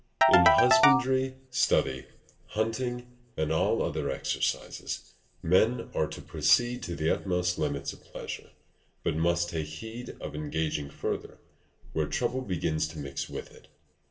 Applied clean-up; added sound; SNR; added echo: none; Ringtone / Keyboard (musical); -4 dB; reverberation time 0.7 s.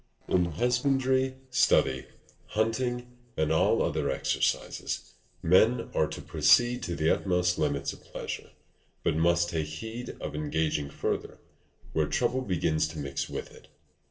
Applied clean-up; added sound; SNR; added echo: neural separator model SepFormer DNS4.